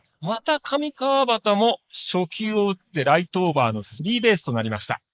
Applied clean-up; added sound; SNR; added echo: neural mask model Resemble Enhance denoiser.